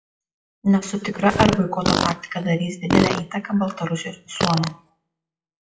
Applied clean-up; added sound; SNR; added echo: classical method WPE with log-MMSE.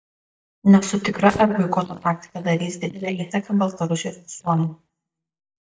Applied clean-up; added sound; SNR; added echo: neural mask model DeepFilterNet 3.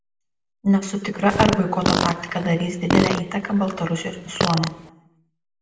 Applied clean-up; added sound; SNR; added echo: none; Fart; 2 dB; reverberation time 0.9 s.